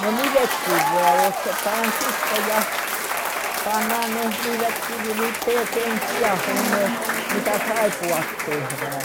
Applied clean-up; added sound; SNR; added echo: none; Applause / Crowd / Cheering; -1 dB; none.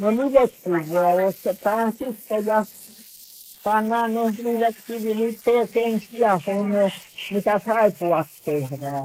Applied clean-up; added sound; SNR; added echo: neural mask model Resemble Enhance denoiser.